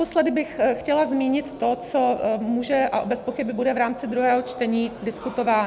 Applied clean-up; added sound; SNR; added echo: none; none; none; none.